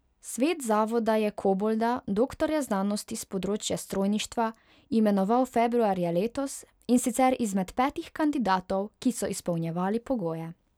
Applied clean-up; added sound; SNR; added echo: none; none; none; none.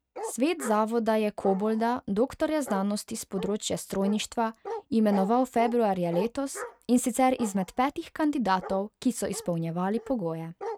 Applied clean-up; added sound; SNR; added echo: neural mask model RNNoise.